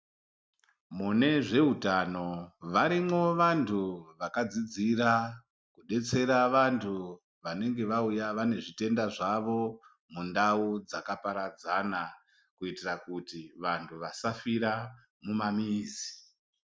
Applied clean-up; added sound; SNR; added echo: none; none; none; none.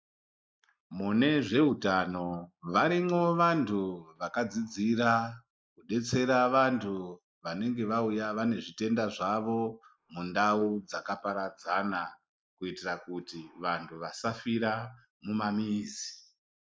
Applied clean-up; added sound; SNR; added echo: neural mask model Resemble Enhance denoiser.